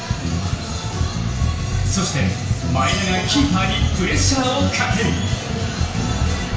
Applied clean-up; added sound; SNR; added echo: none; Bass guitar; 2 dB; reverberation time 0.5 s.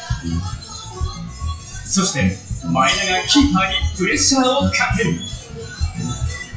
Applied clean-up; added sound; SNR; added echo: classical method WPE with log-MMSE.